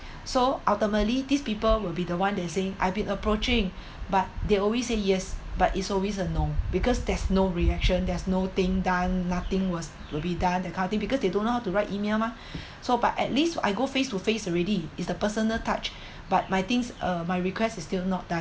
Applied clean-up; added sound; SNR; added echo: none; none; none; none.